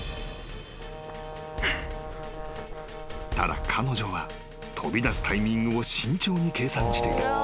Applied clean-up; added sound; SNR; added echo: none; Brass instrument + Breathing; 12 dB; none.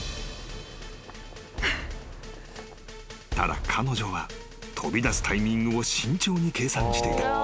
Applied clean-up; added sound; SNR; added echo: none; none; none; none.